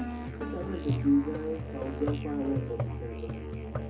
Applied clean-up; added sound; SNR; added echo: none; Musical instrument; 2 dB; reverberation time 0.2 s.